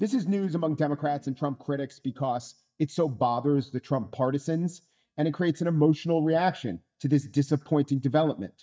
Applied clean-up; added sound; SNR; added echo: neural mask model DeepFilterNet 3.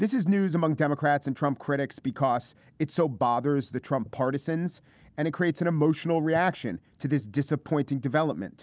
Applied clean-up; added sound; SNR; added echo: none; none; none; none.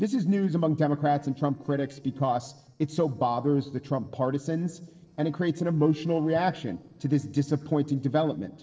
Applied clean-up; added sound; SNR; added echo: neural separator model SepFormer DNS4.